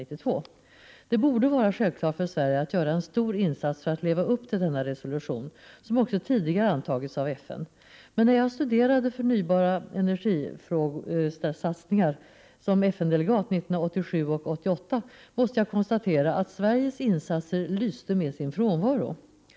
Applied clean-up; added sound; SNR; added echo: none; none; none; none.